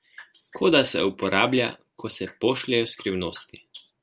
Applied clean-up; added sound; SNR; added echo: none; none; none; none.